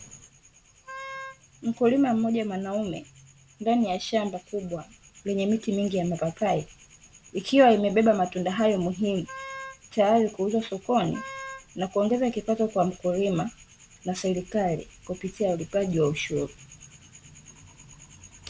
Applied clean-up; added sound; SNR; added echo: none; Wind instrument, woodwind instrument; 14 dB; none.